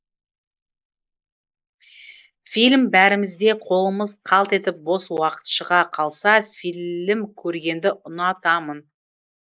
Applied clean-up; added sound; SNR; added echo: neural mask model Resemble Enhance denoiser.